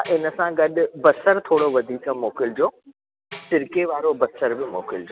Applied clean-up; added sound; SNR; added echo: none; Tambourine; 13 dB; none.